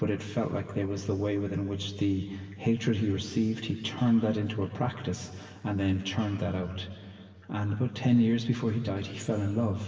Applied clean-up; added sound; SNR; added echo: none; none; none; reverberation time 2.8 s.